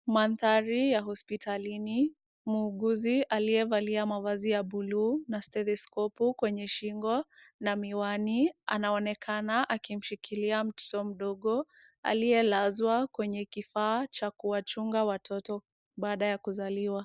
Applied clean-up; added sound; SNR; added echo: none; none; none; none.